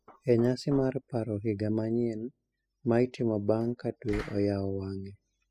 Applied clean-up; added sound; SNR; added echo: classical method spectral subtraction.